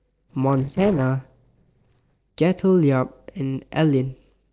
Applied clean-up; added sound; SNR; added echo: neural separator model SepFormer DNS4.